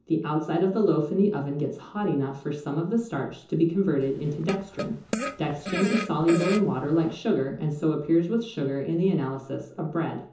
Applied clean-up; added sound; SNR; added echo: none; Fart; 8 dB; reverberation time 0.6 s.